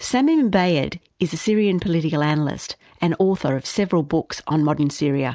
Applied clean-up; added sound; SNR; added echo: none; none; none; none.